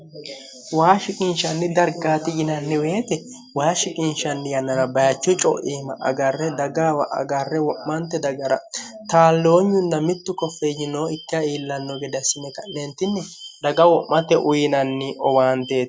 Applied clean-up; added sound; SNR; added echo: none; none; none; none.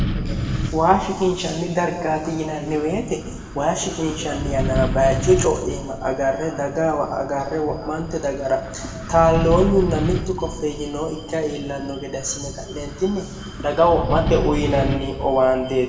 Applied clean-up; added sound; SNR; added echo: none; Wind; 6 dB; reverberation time 1.2 s.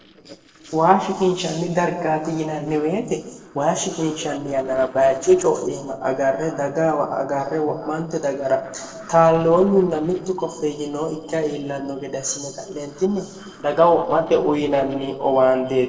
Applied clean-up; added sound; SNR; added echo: neural separator model SepFormer DNS4.